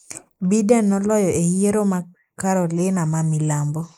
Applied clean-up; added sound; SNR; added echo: neural mask model Resemble Enhance denoiser.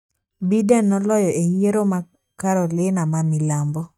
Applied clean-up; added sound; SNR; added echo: neural mask model DeepFilterNet 3.